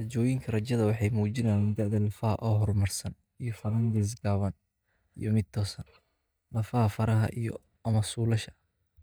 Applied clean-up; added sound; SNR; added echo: neural mask model DeepFilterNet 3.